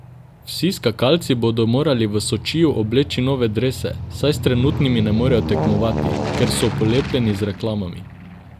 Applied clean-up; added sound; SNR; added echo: none; Aircraft; 7 dB; none.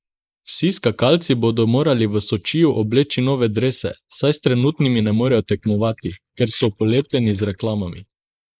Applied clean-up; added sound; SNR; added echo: neural mask model Resemble Enhance denoiser.